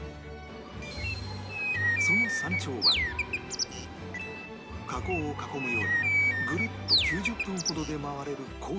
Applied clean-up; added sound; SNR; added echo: none; Bird; -5 dB; none.